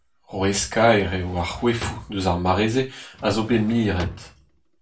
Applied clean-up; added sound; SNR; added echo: none; Drawer open or close; 15 dB; reverberation time 0.3 s.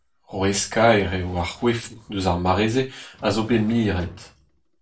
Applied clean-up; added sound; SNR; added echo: neural separator model SepFormer DNS4.